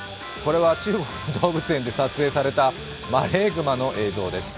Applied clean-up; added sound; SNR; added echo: none; Domestic sounds, home sounds; 18 dB; none.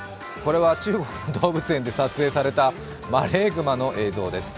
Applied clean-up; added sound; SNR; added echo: none; none; none; none.